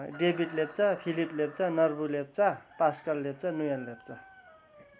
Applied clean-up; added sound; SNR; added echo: none; Chicken, rooster; 20 dB; none.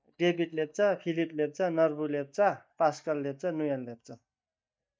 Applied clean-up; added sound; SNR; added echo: neural mask model DeepFilterNet 3.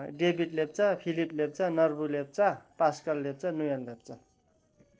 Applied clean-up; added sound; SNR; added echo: neural separator model SepFormer DNS4.